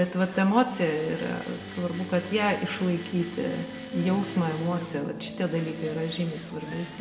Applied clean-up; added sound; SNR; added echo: none; Tools; 18 dB; reverberation time 0.8 s.